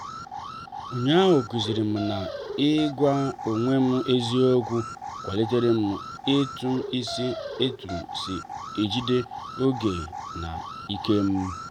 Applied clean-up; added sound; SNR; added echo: none; Alarm; 11 dB; none.